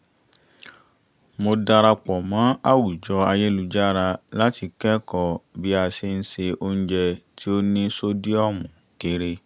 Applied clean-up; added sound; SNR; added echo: none; none; none; none.